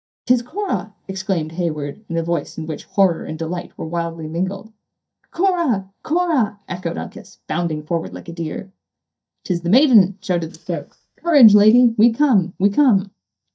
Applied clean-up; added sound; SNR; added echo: neural mask model DeepFilterNet 3.